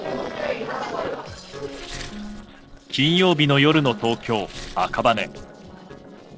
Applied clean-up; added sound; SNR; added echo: neural separator model SepFormer DNS4.